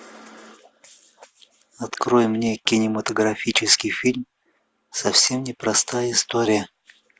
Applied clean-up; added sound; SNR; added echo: none; none; none; none.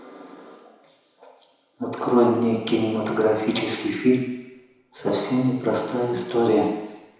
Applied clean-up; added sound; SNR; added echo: none; none; none; reverberation time 1.0 s.